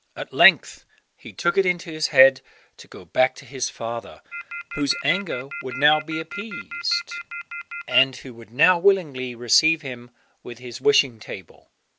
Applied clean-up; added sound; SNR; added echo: none; Telephone; 10 dB; none.